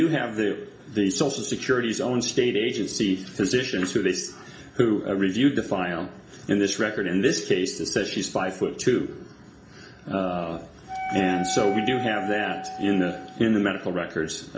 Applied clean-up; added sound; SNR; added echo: none; Wind instrument, woodwind instrument; 8 dB; reverberation time 0.4 s.